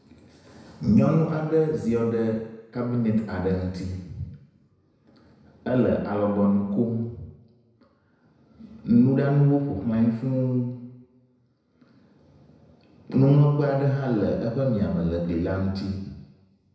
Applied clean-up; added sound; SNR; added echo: none; none; none; reverberation time 1.0 s.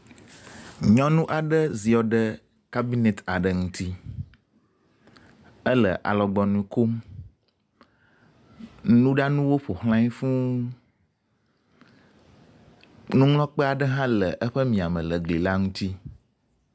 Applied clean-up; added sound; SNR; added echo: none; none; none; none.